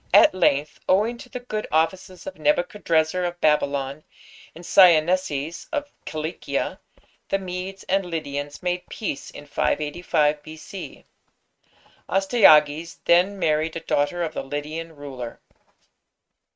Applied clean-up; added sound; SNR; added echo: neural mask model RNNoise.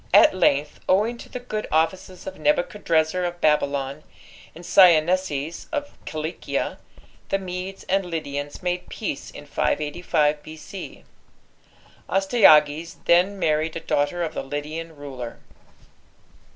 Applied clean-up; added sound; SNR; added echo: none; Writing; 19 dB; none.